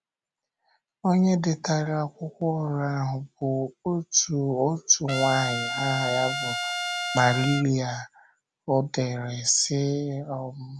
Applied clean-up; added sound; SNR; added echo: none; Trumpet; 4 dB; none.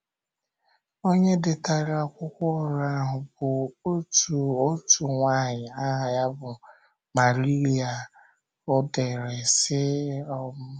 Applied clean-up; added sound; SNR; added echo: none; none; none; none.